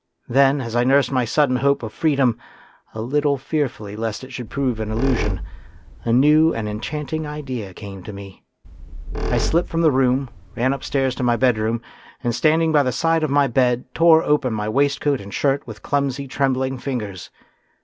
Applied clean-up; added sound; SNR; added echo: none; Squeak; 7 dB; none.